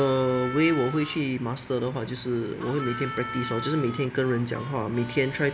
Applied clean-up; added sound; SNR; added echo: none; Harmonica; 12 dB; none.